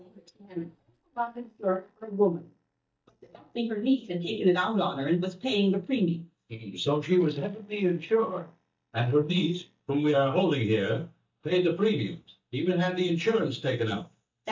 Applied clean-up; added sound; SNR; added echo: neural mask model DeepFilterNet 3.